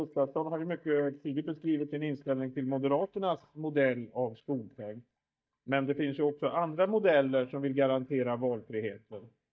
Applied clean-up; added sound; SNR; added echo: neural mask model DeepFilterNet 3.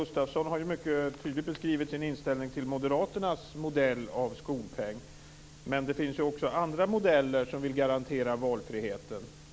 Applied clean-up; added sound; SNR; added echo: none; none; none; none.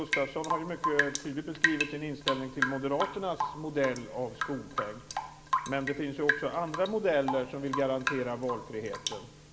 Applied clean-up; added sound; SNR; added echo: none; Drip / Rain; 2 dB; reverberation time 1.8 s.